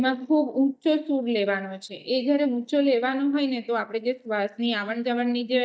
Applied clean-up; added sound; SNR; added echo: neural mask model DeepFilterNet 3.